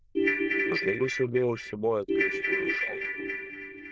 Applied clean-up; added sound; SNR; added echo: neural diffusion model UNIVERSE++.